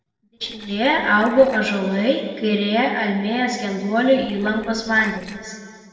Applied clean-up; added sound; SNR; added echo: neural separator model SepFormer DNS4.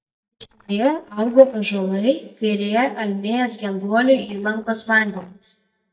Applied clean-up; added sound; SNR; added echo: neural mask model DeepFilterNet 3.